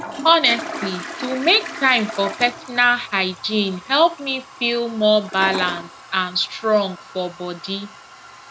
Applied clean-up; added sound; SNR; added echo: none; Toilet flush; 13 dB; none.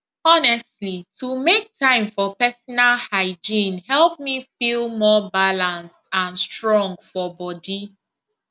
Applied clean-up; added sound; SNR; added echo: none; none; none; none.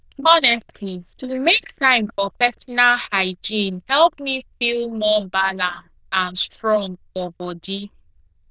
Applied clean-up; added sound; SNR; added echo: neural diffusion model UNIVERSE++.